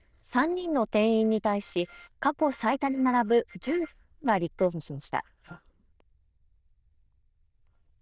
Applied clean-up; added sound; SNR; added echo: neural diffusion model UNIVERSE++.